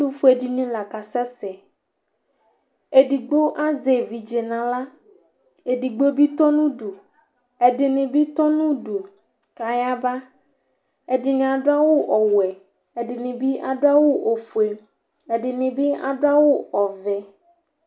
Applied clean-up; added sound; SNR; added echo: none; none; none; none.